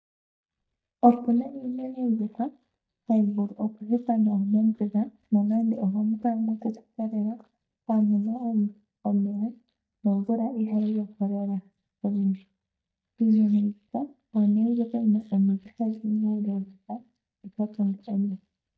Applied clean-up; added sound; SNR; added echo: neural mask model DeepFilterNet 3.